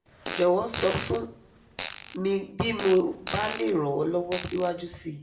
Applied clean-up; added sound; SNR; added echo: none; Fart; 11 dB; reverberation time 0.5 s.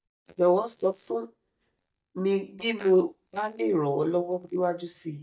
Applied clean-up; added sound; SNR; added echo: neural mask model DeepFilterNet 3.